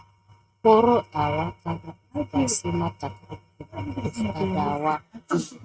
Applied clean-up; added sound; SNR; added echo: neural mask model RNNoise.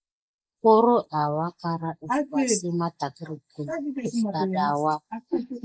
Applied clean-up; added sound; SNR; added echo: neural mask model Resemble Enhance denoiser.